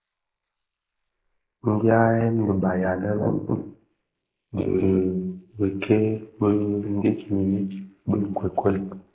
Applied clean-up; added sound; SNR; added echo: neural mask model Resemble Enhance denoiser.